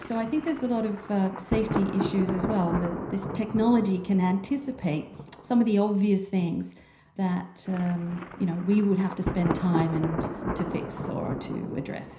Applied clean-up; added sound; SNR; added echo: none; Thunder; 8 dB; reverberation time 0.5 s.